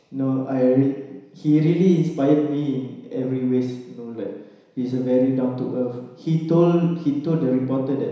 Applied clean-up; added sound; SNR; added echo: none; none; none; reverberation time 1.0 s.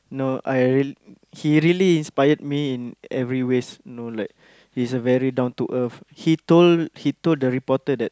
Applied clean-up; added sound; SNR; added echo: none; none; none; none.